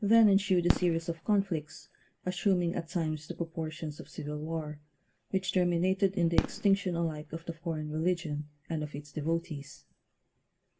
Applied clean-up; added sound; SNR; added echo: none; Fireworks; 11 dB; reverberation time 0.2 s.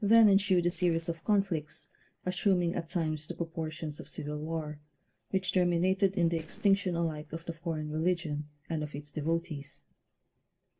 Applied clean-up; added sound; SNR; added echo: neural separator model SepFormer DNS4.